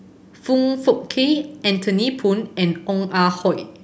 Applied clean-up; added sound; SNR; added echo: none; none; none; none.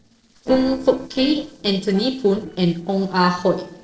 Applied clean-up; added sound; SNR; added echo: neural separator model SepFormer DNS4.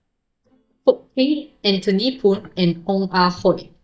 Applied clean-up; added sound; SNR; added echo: neural mask model DeepFilterNet 3.